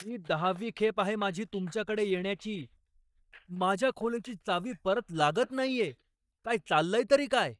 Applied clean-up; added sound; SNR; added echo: neural mask model DeepFilterNet 3.